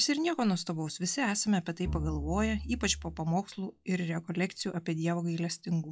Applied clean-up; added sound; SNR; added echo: classical method log-MMSE.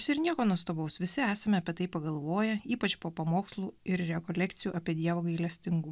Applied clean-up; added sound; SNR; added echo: none; none; none; none.